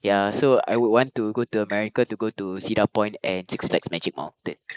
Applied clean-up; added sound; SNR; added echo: neural mask model Resemble Enhance denoiser.